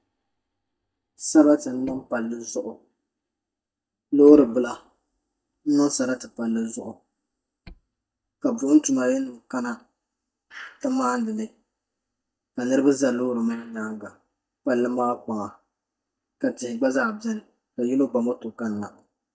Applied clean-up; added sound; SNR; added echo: neural mask model DeepFilterNet 3.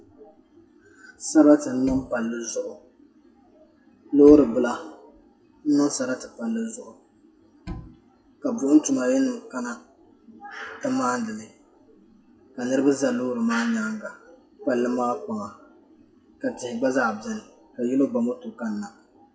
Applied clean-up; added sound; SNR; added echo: classical method WPE with log-MMSE.